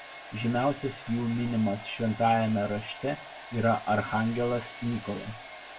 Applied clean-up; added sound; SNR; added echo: none; Domestic sounds, home sounds; 15 dB; reverberation time 0.2 s.